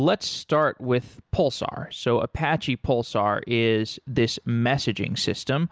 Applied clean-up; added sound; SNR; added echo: none; none; none; none.